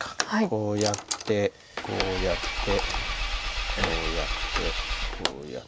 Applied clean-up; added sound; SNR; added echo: none; Engine / Car; 0 dB; none.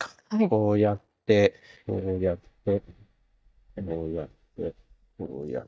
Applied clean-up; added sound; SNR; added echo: neural mask model DeepFilterNet 3.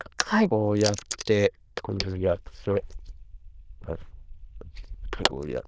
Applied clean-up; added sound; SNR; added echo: neural diffusion model UNIVERSE++.